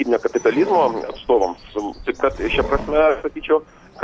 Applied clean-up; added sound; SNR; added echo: none; Wood + Bird; 13 dB; none.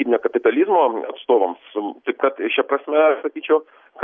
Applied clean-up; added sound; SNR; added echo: none; none; none; none.